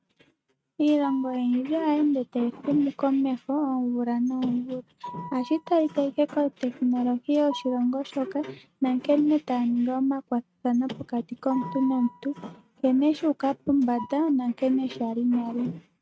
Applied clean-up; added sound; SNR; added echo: neural mask model RNNoise.